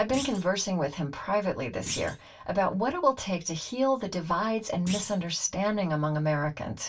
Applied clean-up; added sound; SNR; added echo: none; Thump, thud; 16 dB; reverberation time 0.2 s.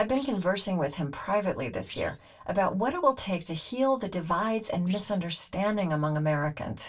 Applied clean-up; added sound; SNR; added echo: neural separator model SepFormer DNS4.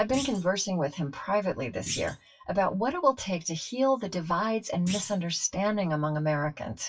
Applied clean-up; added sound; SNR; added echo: classical method WPE with log-MMSE.